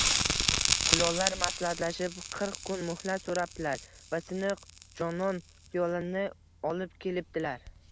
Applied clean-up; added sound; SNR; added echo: none; Crackle; 0 dB; none.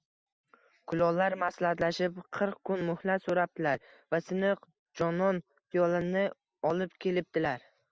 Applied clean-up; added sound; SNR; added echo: none; none; none; none.